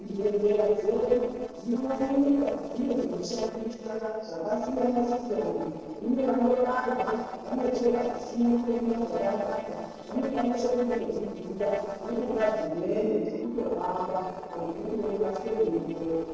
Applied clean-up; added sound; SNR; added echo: neural separator model SepFormer DNS4.